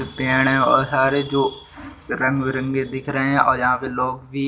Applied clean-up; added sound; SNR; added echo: none; none; none; none.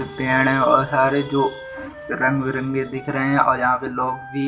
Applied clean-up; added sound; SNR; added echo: none; Wind instrument, woodwind instrument; 18 dB; reverberation time 0.2 s.